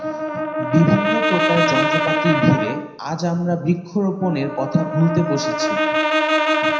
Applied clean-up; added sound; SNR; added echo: none; Brass instrument; 0 dB; reverberation time 0.8 s.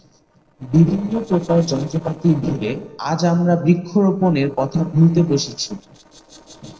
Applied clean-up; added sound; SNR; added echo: neural separator model SepFormer DNS4.